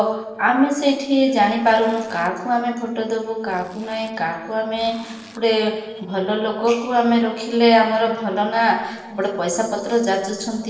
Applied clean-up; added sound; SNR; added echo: neural separator model SepFormer DNS4.